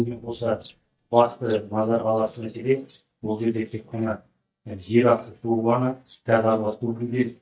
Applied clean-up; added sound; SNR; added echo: neural mask model DeepFilterNet 3.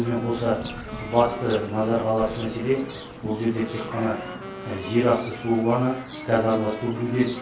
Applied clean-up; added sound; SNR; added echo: none; Bird vocalization, bird call, bird song + Wind instrument, woodwind instrument; 12 dB; none.